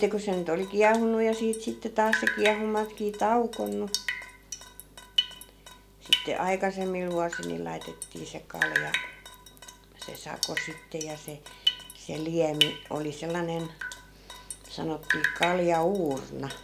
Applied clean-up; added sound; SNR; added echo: none; Drip; 5 dB; none.